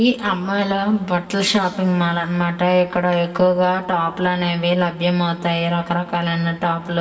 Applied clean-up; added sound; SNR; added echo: none; none; none; reverberation time 1.7 s.